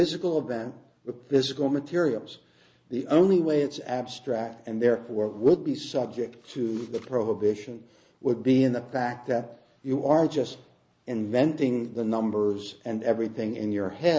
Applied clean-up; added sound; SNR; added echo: none; none; none; none.